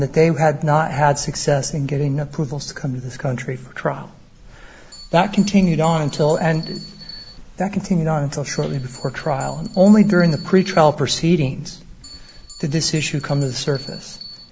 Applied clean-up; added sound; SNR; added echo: none; Wind + Bell; 20 dB; none.